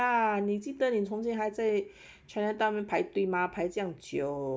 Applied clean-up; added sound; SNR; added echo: none; none; none; none.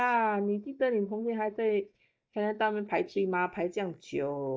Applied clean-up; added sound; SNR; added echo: neural mask model DeepFilterNet 3.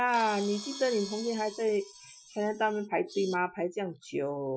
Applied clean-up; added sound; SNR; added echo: classical method Wiener filter.